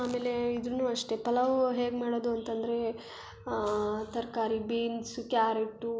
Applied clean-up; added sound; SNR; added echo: none; none; none; none.